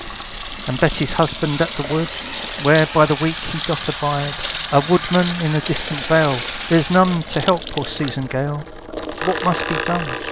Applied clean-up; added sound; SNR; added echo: none; Sink (filling or washing) / Water tap, faucet; 8 dB; none.